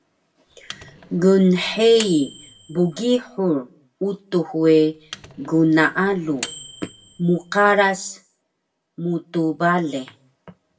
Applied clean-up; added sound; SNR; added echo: none; Microwave oven; 18 dB; reverberation time 0.2 s.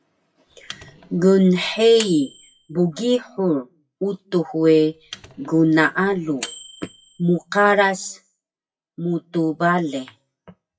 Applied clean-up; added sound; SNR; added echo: classical method WPE with log-MMSE.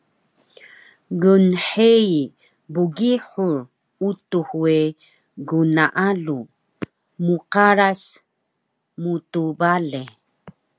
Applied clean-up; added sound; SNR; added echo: none; none; none; none.